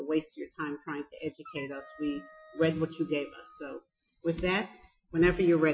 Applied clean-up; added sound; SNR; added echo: classical method Wiener filter.